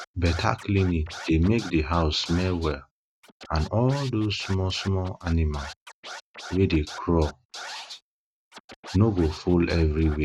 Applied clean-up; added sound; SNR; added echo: neural mask model RNNoise.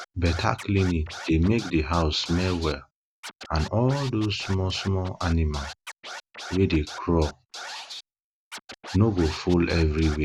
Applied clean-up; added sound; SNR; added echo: none; Scratching (performance technique); 15 dB; none.